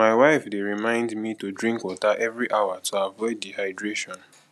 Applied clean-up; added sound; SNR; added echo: none; none; none; none.